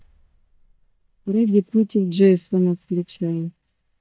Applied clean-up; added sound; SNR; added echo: neural mask model DeepFilterNet 3.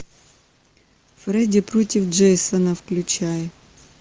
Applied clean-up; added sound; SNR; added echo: none; none; none; none.